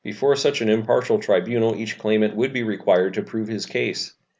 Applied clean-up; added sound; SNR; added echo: none; none; none; none.